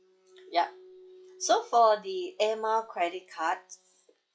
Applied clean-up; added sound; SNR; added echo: classical method log-MMSE.